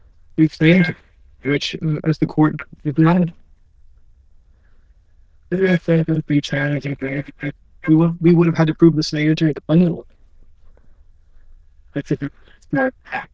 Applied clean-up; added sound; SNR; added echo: neural diffusion model UNIVERSE++.